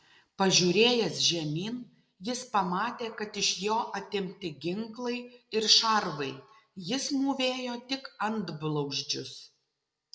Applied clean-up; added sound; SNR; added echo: none; none; none; none.